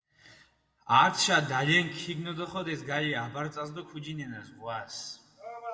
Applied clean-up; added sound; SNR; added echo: none; none; none; reverberation time 1.7 s.